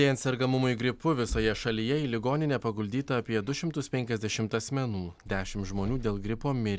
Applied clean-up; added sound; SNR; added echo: none; none; none; none.